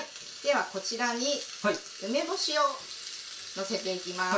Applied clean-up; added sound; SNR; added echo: none; none; none; reverberation time 0.3 s.